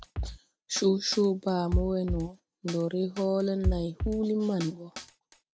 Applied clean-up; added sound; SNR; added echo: none; Drum kit; 6 dB; none.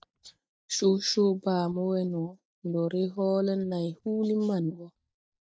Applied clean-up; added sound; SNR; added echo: neural mask model DeepFilterNet 3.